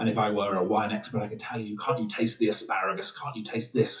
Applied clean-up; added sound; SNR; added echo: classical method WPE with log-MMSE.